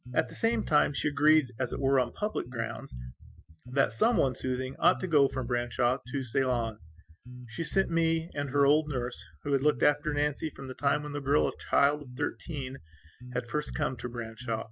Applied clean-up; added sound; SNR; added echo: classical method Wiener filter.